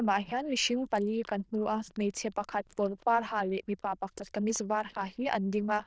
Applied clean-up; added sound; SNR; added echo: neural diffusion model UNIVERSE++.